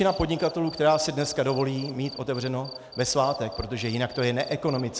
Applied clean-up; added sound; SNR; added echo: none; Cricket; 18 dB; none.